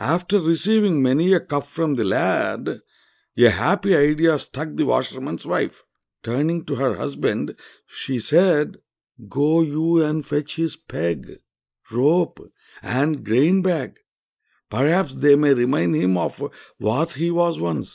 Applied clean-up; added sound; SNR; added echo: neural mask model Resemble Enhance denoiser.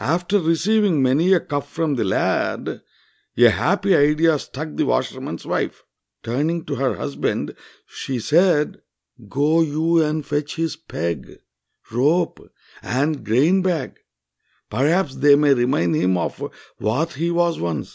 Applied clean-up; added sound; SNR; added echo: none; none; none; none.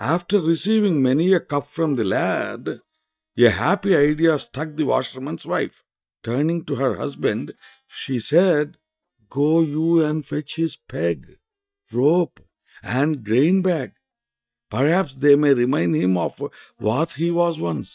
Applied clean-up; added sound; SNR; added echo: neural mask model DeepFilterNet 3.